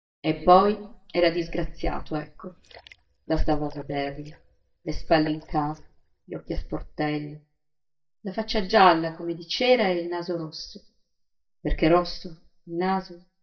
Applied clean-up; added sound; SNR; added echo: neural mask model DeepFilterNet 3.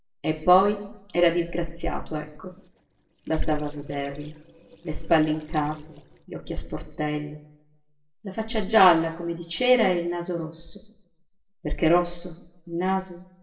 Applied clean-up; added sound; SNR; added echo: neural separator model SepFormer DNS4.